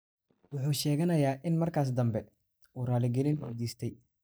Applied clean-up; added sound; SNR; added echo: neural mask model DeepFilterNet 3.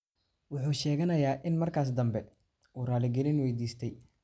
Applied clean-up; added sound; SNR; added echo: none; none; none; none.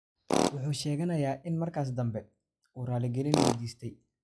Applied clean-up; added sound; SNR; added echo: classical method log-MMSE.